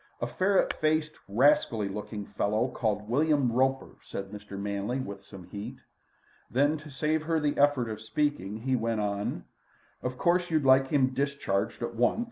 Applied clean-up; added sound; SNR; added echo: none; Tap / Hammer; 17 dB; none.